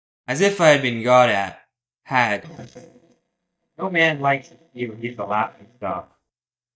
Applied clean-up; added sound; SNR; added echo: neural mask model DeepFilterNet 3.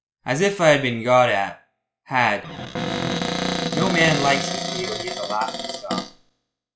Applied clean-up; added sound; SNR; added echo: classical method log-MMSE.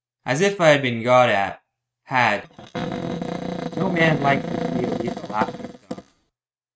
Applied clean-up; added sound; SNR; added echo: neural mask model RNNoise.